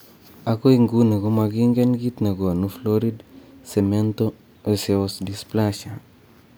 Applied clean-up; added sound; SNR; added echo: none; none; none; none.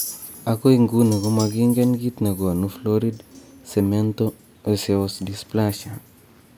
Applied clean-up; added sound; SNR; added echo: none; Chink, clink; 18 dB; none.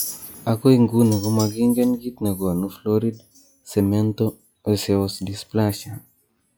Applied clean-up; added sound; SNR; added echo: classical method log-MMSE.